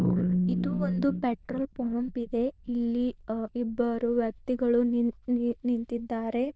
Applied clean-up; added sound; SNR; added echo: neural diffusion model UNIVERSE++.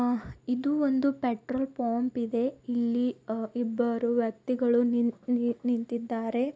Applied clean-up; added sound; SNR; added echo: none; none; none; none.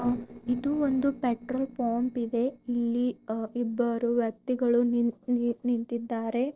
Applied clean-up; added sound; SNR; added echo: neural separator model SepFormer DNS4.